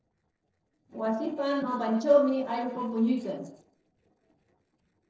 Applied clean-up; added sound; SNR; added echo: neural separator model SepFormer DNS4.